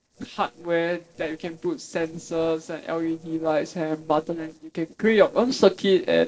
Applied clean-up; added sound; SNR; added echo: neural separator model SepFormer DNS4.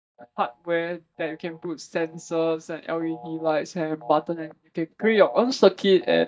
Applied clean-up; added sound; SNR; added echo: neural mask model DeepFilterNet 3.